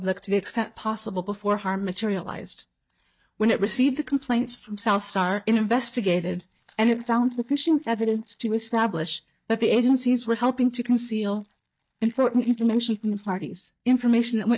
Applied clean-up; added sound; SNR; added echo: neural mask model DeepFilterNet 3.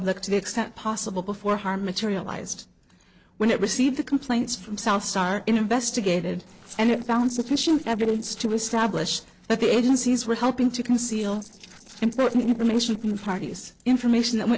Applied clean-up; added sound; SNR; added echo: neural separator model SepFormer DNS4.